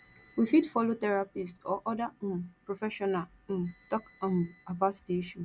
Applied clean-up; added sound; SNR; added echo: none; none; none; none.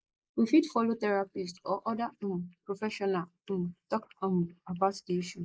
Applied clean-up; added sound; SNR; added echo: neural mask model Resemble Enhance denoiser.